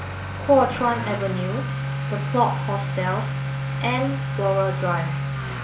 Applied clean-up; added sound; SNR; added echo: none; Accelerating, revving, vroom / Motor vehicle (road); 2 dB; none.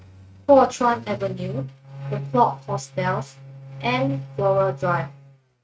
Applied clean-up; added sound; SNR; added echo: neural mask model RNNoise.